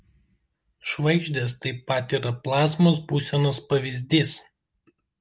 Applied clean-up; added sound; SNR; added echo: none; none; none; none.